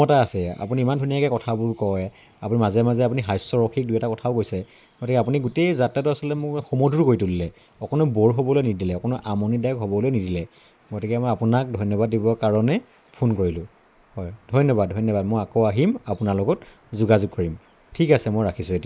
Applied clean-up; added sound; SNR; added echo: neural mask model Resemble Enhance denoiser.